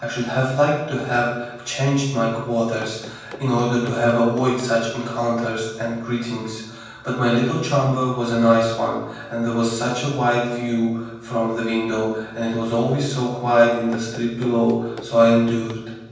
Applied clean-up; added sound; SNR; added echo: none; Run; 18 dB; reverberation time 1.2 s.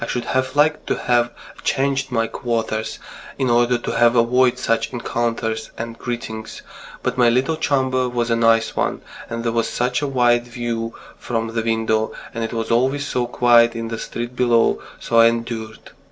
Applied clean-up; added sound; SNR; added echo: none; none; none; none.